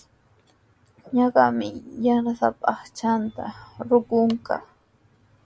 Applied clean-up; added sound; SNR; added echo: none; none; none; none.